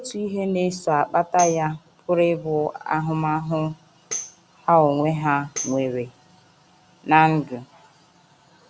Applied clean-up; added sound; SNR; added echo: none; Tambourine; 14 dB; none.